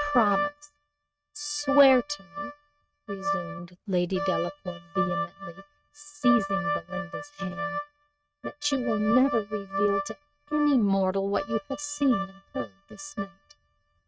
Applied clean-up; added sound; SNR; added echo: neural mask model RNNoise.